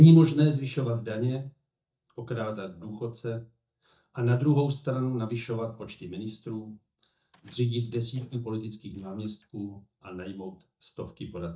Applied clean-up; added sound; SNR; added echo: neural mask model DeepFilterNet 3.